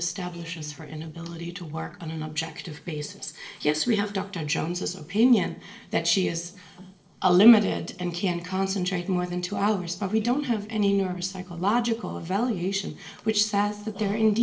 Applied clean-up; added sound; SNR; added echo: neural separator model SepFormer DNS4.